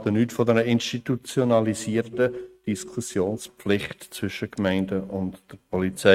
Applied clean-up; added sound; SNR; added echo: neural mask model RNNoise.